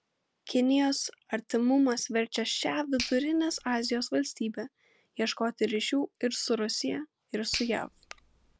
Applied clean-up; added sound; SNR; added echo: none; Finger snapping; 18 dB; none.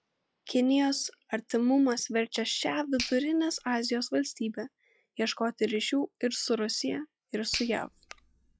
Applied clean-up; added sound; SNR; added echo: classical method log-MMSE.